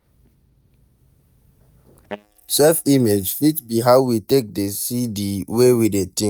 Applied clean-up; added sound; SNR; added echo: neural mask model DeepFilterNet 3.